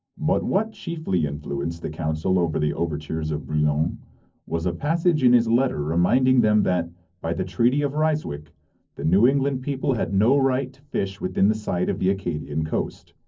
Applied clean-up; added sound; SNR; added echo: neural separator model SepFormer DNS4.